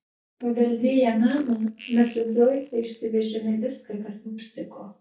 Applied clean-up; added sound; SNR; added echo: neural mask model DeepFilterNet 3.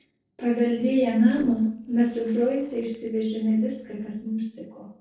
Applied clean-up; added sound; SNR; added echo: neural separator model SepFormer DNS4.